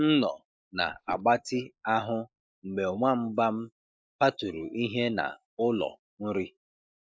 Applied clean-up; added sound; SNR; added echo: neural mask model Resemble Enhance denoiser.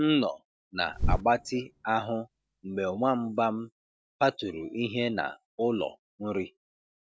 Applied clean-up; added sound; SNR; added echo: none; Bird; 3 dB; none.